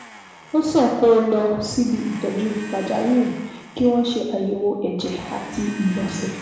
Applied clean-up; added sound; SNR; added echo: none; Domestic sounds, home sounds; 18 dB; reverberation time 1.0 s.